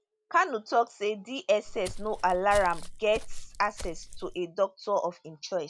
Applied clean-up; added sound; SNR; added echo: none; Walk, footsteps; 8 dB; none.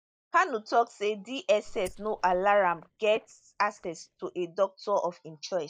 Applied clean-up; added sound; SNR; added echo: neural mask model DeepFilterNet 3.